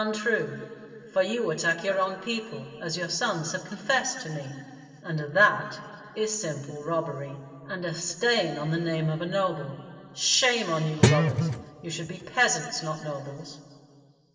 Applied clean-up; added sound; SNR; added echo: none; Guitar; -4 dB; reverberation time 2.2 s.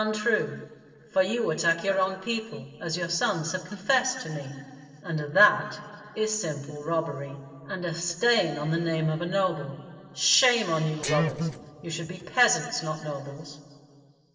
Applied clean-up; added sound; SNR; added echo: neural separator model SepFormer DNS4.